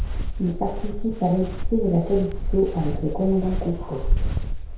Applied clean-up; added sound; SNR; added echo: none; Walk, footsteps; 1 dB; reverberation time 0.6 s.